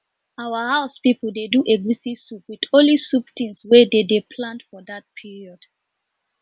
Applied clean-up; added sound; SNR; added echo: none; none; none; none.